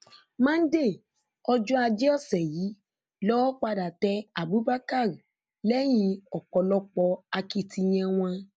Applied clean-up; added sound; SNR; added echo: none; none; none; none.